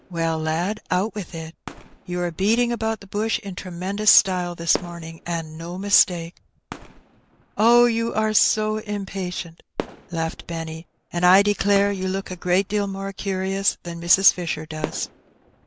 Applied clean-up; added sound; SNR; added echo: none; Fireworks; 18 dB; none.